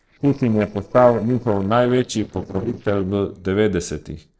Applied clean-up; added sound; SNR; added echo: neural separator model SepFormer DNS4.